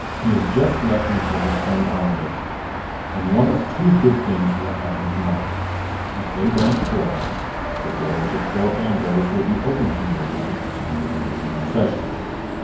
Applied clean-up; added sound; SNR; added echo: none; Car passing by / Traffic noise, roadway noise / Engine; 4 dB; reverberation time 0.9 s.